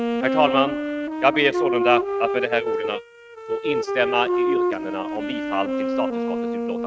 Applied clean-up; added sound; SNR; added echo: neural mask model RNNoise.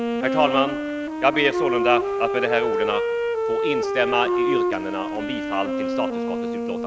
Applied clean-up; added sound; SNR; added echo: none; Wind instrument, woodwind instrument; -1 dB; none.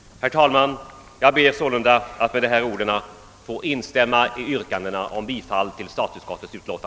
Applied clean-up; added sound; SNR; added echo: none; none; none; none.